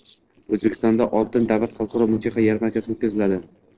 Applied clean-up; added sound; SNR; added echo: neural separator model SepFormer DNS4.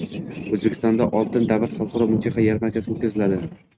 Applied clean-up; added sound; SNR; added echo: neural mask model RNNoise.